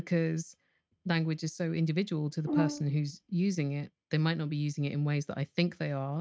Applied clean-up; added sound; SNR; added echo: neural mask model RNNoise.